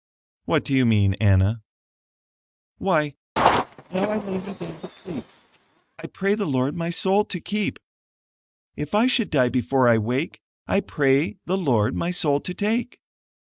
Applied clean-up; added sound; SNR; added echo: neural mask model RNNoise.